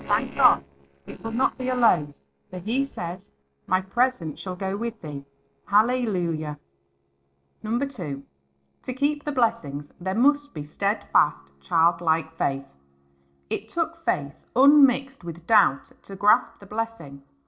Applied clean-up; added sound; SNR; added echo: neural separator model SepFormer DNS4.